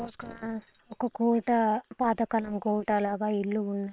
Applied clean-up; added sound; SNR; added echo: neural separator model SepFormer WHAM!.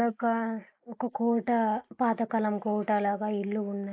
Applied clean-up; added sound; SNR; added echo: neural mask model Resemble Enhance denoiser.